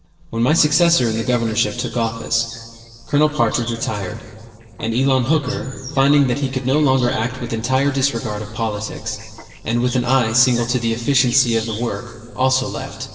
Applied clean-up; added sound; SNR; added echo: neural separator model SepFormer DNS4.